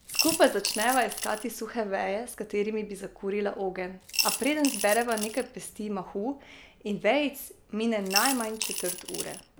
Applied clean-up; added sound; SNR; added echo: none; Coin (dropping) / Glass; 4 dB; none.